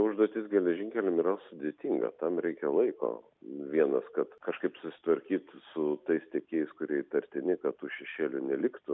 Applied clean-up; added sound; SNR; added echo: none; none; none; none.